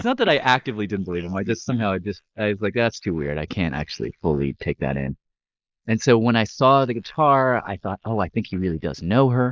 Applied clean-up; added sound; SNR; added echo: neural mask model Resemble Enhance denoiser.